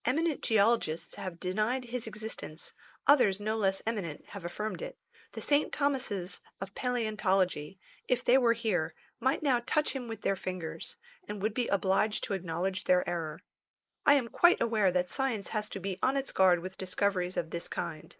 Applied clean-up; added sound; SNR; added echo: neural mask model Resemble Enhance denoiser.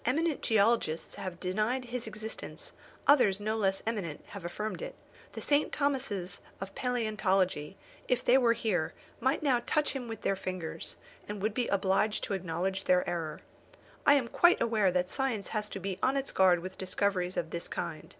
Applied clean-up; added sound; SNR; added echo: none; none; none; none.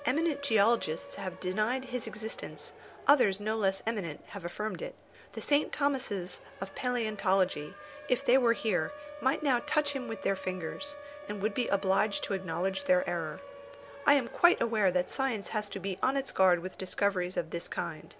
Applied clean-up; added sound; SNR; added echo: none; Siren; 16 dB; none.